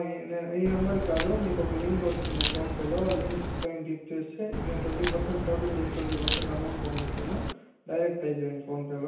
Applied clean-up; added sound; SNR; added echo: none; Crack; -2 dB; reverberation time 0.9 s.